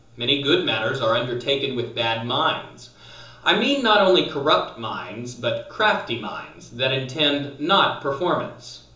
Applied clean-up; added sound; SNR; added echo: none; none; none; reverberation time 0.6 s.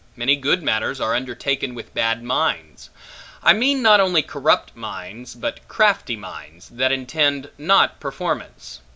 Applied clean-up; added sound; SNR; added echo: none; none; none; none.